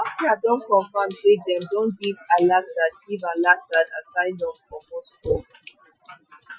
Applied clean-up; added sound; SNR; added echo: classical method Wiener filter.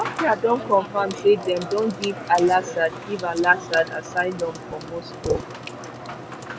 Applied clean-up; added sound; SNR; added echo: none; Sink (filling or washing) / Water tap, faucet / Water; 11 dB; none.